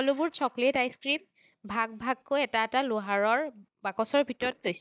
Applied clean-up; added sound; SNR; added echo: neural mask model DeepFilterNet 3.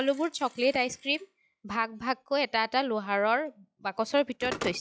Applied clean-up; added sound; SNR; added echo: classical method log-MMSE.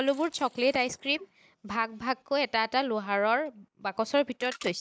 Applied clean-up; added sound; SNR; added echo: neural mask model Resemble Enhance denoiser.